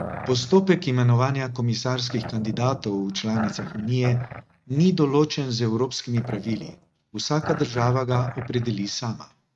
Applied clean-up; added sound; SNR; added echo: neural mask model RNNoise.